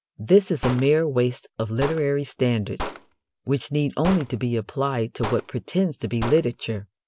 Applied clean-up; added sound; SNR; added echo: none; Gunshot, gunfire; 13 dB; none.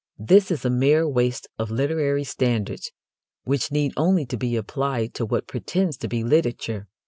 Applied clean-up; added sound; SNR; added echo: none; none; none; none.